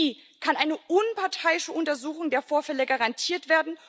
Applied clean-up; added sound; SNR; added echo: none; none; none; none.